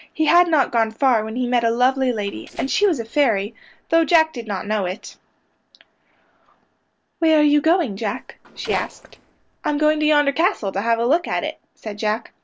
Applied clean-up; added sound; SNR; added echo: neural separator model SepFormer DNS4.